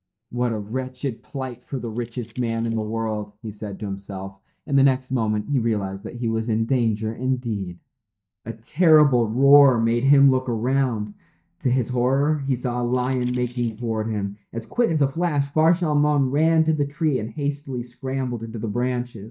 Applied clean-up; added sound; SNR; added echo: neural mask model DeepFilterNet 3.